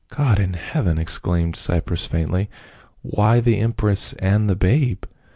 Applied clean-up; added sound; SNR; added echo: none; none; none; none.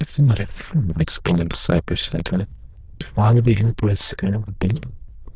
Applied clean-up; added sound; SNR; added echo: neural diffusion model UNIVERSE++.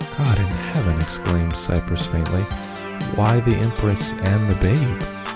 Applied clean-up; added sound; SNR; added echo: none; Organ; 8 dB; none.